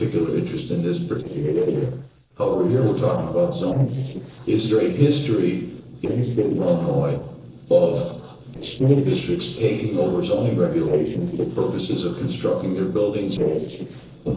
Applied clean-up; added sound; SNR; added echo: neural separator model SepFormer DNS4.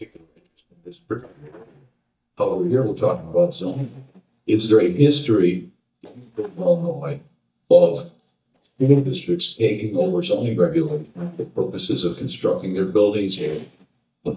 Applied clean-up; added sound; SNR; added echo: neural mask model DeepFilterNet 3.